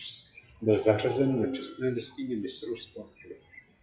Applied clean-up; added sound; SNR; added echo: classical method WPE with log-MMSE.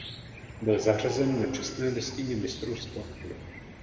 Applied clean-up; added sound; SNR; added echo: none; Cricket / Chicken, rooster; 12 dB; reverberation time 1.8 s.